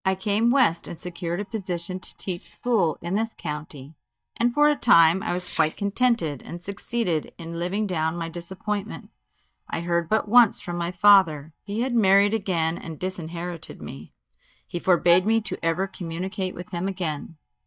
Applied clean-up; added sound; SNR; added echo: neural mask model DeepFilterNet 3.